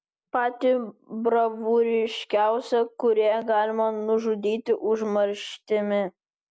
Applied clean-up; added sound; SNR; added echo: none; none; none; none.